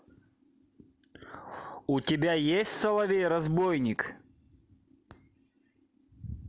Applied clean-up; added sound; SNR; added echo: none; none; none; none.